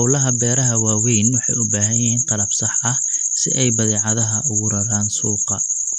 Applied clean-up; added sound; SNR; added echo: none; none; none; none.